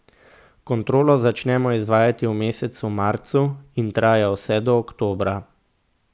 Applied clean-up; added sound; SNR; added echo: none; none; none; none.